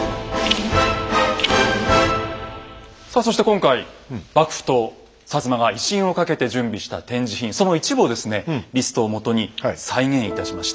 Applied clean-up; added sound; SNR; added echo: none; none; none; none.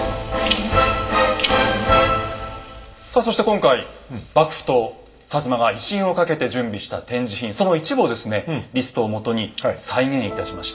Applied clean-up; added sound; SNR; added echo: none; none; none; reverberation time 0.4 s.